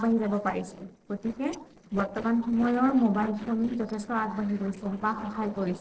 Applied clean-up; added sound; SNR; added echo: neural separator model SepFormer DNS4.